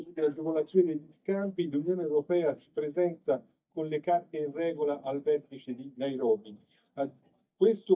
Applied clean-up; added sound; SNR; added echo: neural mask model DeepFilterNet 3.